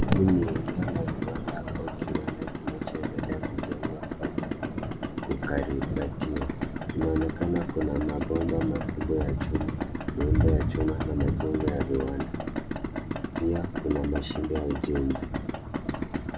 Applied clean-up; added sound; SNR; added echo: none; Idling + Thunder / Rain; -1 dB; none.